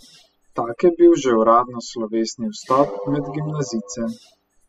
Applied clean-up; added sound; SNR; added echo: classical method spectral subtraction.